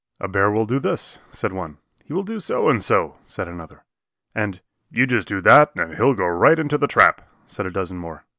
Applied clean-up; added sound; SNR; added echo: none; none; none; none.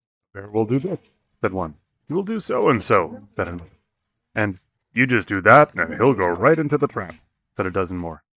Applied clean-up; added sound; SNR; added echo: neural mask model DeepFilterNet 3.